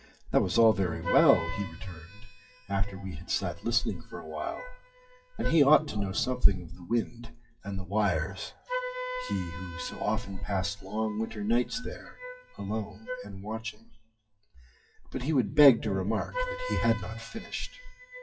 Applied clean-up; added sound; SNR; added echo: classical method WPE with log-MMSE.